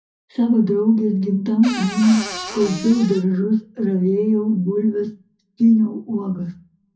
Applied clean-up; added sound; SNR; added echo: none; Cupboard open or close / Door; 12 dB; reverberation time 0.4 s.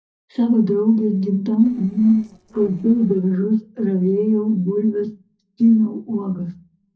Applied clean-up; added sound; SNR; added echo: neural separator model SepFormer DNS4.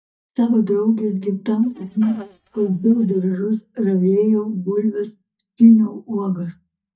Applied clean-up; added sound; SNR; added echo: neural mask model DeepFilterNet 3.